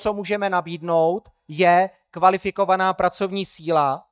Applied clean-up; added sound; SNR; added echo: neural mask model DeepFilterNet 3.